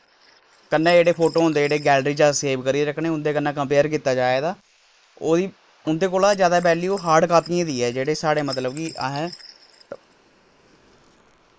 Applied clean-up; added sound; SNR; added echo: neural mask model Resemble Enhance denoiser.